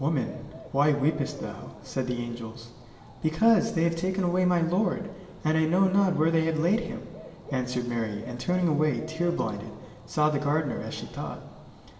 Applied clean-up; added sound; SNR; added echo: none; Bird / Dog; 19 dB; reverberation time 2.2 s.